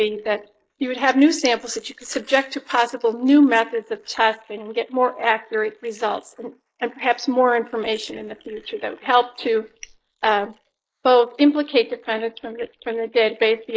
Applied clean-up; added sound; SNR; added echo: neural mask model Resemble Enhance denoiser.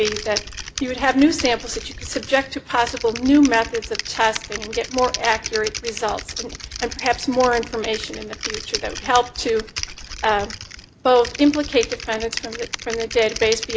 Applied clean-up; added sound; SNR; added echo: none; Typing; 11 dB; none.